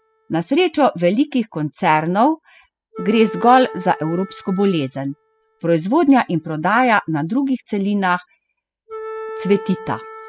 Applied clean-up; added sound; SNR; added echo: classical method spectral subtraction.